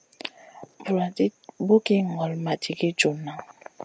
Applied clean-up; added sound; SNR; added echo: none; none; none; none.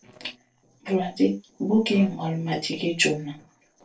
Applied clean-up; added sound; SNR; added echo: neural separator model SepFormer DNS4.